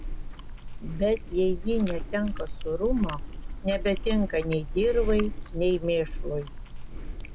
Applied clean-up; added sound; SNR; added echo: none; Chewing, mastication; 3 dB; none.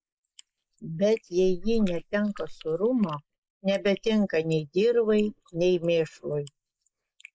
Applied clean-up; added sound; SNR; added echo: neural mask model Resemble Enhance denoiser.